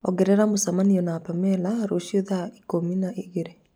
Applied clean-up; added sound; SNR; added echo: none; none; none; none.